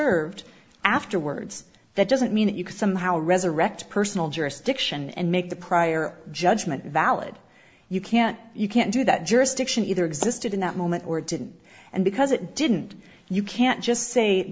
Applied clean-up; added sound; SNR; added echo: none; none; none; none.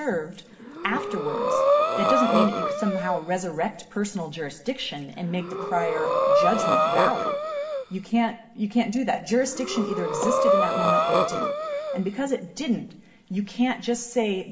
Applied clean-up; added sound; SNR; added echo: none; Breathing; -3 dB; reverberation time 1.2 s.